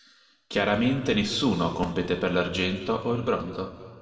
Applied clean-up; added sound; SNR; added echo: none; none; none; reverberation time 1.6 s.